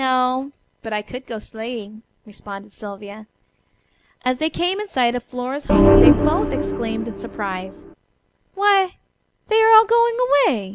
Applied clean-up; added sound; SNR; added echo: none; Organ; -5 dB; none.